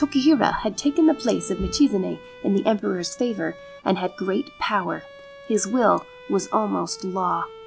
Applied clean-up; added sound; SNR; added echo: none; Bowed string instrument; 20 dB; none.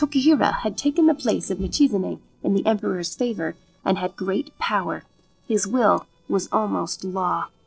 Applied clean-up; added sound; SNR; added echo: neural separator model SepFormer DNS4.